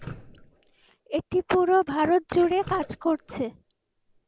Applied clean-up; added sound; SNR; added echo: none; Drip; 20 dB; none.